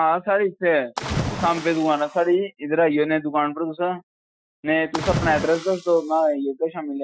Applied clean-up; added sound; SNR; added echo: classical method Wiener filter.